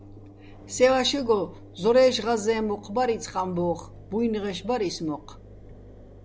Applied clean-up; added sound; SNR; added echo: none; Engine; 19 dB; none.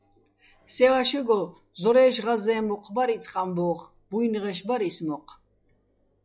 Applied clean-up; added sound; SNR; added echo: classical method log-MMSE.